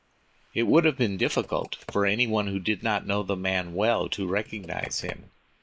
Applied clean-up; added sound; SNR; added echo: neural mask model Resemble Enhance denoiser.